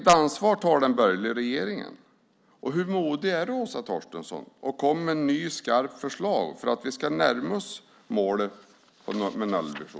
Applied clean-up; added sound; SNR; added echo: none; none; none; none.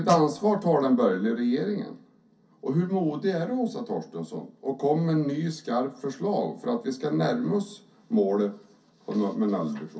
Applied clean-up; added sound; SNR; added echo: none; none; none; reverberation time 0.3 s.